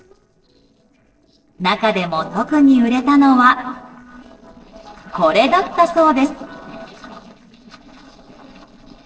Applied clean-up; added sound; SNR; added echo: neural separator model SepFormer DNS4.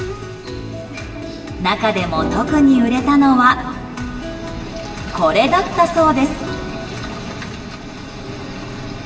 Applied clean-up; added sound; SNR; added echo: none; Organ; 11 dB; reverberation time 1.9 s.